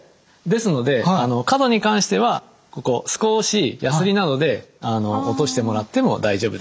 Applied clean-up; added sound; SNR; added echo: none; none; none; none.